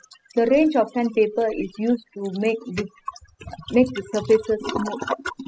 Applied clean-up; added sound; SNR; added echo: classical method spectral subtraction.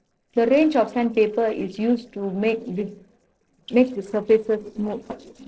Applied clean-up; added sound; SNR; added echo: neural separator model SepFormer DNS4.